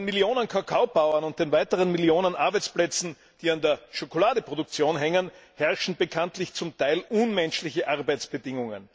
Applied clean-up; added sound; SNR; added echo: none; none; none; none.